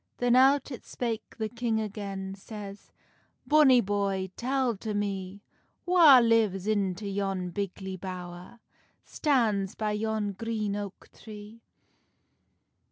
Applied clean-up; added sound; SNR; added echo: none; none; none; none.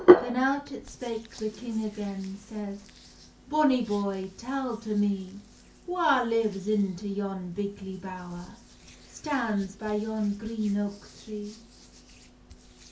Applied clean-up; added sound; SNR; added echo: none; Hands; 2 dB; reverberation time 0.3 s.